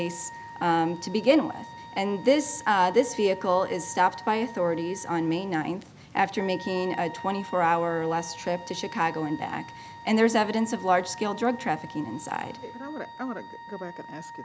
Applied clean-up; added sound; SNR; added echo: none; Wind instrument, woodwind instrument; 16 dB; none.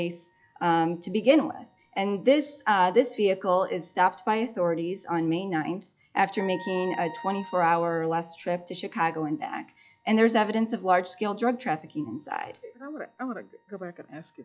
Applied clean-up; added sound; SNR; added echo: classical method log-MMSE.